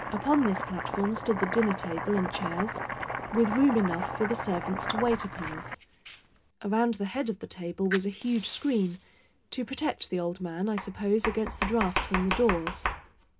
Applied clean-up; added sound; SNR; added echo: none; Domestic sounds, home sounds; 6 dB; reverberation time 0.3 s.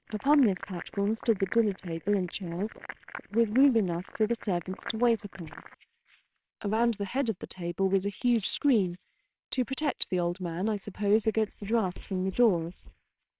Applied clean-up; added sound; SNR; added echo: neural separator model SepFormer WHAMR!.